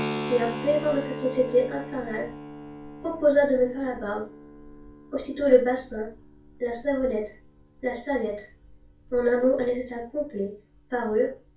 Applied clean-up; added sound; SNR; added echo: none; Keyboard (musical); 13 dB; reverberation time 0.2 s.